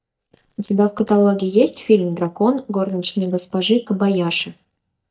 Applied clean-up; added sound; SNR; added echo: neural mask model DeepFilterNet 3.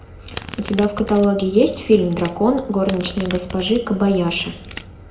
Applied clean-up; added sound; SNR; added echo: none; Domestic sounds, home sounds; 17 dB; reverberation time 0.6 s.